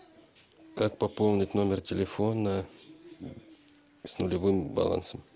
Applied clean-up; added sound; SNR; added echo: none; none; none; none.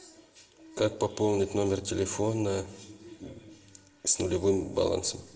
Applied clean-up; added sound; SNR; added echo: none; none; none; reverberation time 1.0 s.